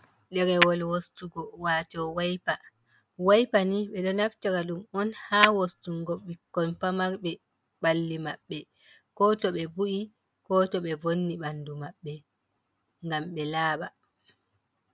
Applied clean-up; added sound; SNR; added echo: none; Tap / Hammer; 5 dB; none.